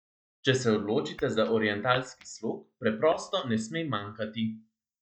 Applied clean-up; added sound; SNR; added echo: neural mask model DeepFilterNet 3.